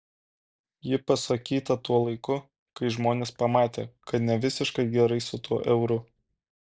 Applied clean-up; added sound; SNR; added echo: none; none; none; none.